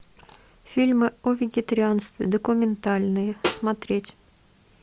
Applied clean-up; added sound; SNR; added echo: none; Snare drum; 8 dB; none.